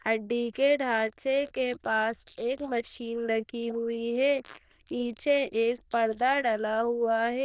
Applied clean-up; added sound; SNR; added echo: neural diffusion model UNIVERSE++.